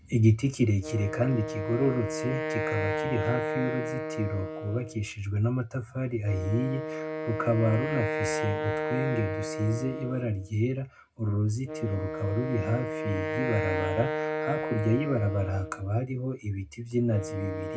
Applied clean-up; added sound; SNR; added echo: none; Wind instrument, woodwind instrument; 5 dB; reverberation time 0.2 s.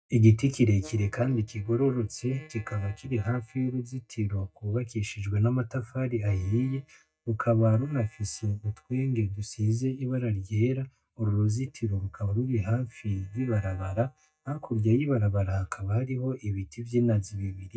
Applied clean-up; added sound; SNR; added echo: neural mask model DeepFilterNet 3.